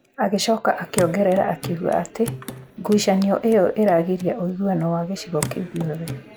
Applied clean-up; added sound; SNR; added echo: none; Hands / Wood; 14 dB; none.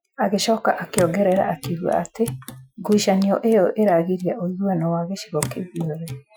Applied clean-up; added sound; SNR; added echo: classical method Wiener filter.